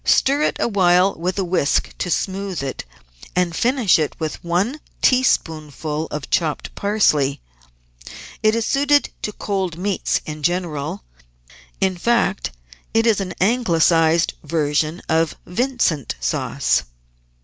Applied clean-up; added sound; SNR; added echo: none; none; none; none.